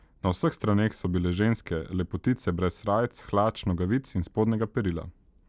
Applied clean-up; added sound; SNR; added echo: none; none; none; none.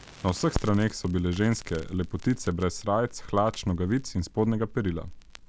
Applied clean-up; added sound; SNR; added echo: none; Crackle; 12 dB; none.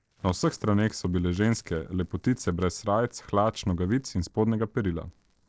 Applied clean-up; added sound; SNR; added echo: neural separator model SepFormer DNS4.